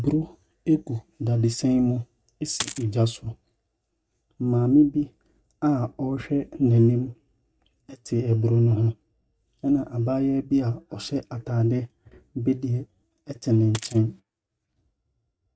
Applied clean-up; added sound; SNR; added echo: neural mask model RNNoise.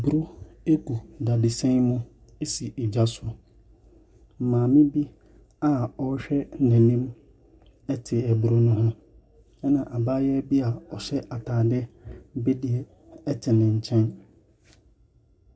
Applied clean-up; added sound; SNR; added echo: none; none; none; none.